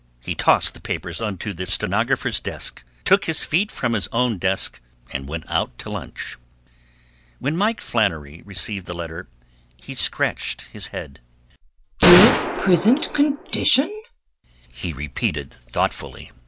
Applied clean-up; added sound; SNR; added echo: none; Gunshot, gunfire; -2 dB; none.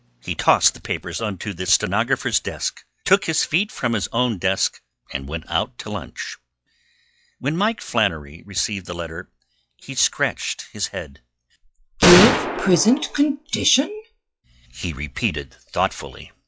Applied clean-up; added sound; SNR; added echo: classical method log-MMSE.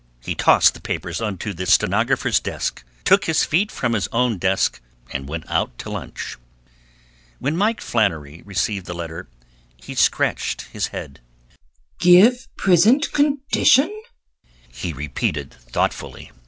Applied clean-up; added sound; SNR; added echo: none; none; none; none.